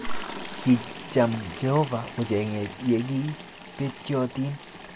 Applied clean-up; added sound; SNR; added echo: none; Toilet flush; 12 dB; none.